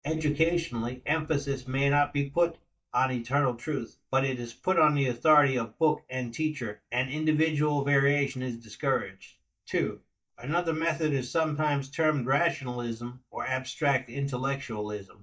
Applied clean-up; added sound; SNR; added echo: neural mask model DeepFilterNet 3.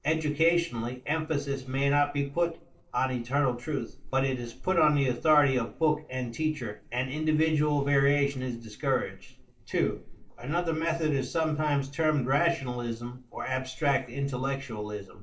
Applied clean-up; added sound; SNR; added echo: neural separator model SepFormer DNS4.